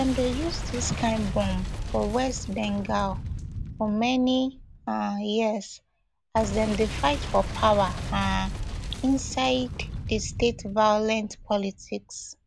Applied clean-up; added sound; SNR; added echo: none; Boom; 7 dB; none.